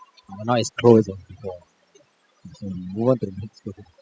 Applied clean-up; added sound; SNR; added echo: classical method spectral subtraction.